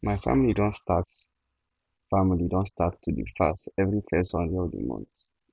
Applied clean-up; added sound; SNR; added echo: none; none; none; none.